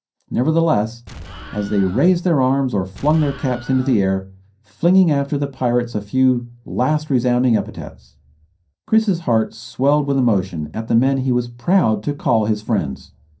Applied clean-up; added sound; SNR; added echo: none; Explosion; 17 dB; reverberation time 0.3 s.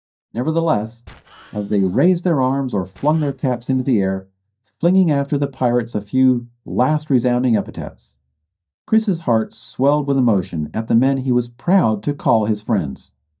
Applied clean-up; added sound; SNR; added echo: neural mask model DeepFilterNet 3.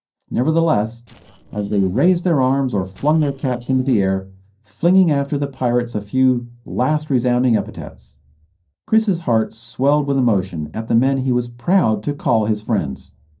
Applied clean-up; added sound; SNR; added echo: neural separator model SepFormer DNS4.